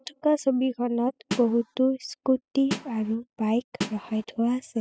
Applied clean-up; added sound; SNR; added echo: classical method spectral subtraction.